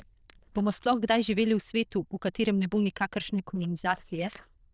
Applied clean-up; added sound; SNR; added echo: neural diffusion model UNIVERSE++.